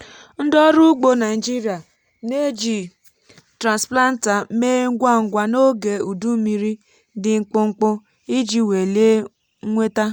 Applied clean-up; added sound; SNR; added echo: none; none; none; none.